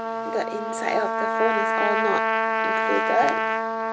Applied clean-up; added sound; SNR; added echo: none; Trumpet; -4 dB; none.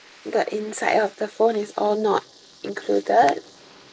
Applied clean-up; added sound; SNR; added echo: neural mask model Resemble Enhance denoiser.